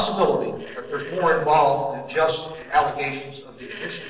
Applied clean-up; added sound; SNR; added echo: neural separator model SepFormer DNS4.